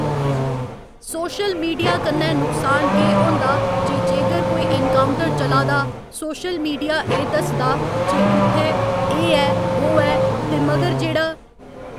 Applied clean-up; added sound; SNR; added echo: none; Accelerating, revving, vroom / Car; -3 dB; none.